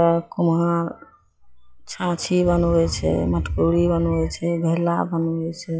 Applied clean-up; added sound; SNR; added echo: classical method log-MMSE.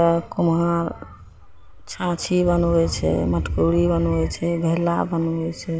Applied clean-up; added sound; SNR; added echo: none; Wind; 6 dB; none.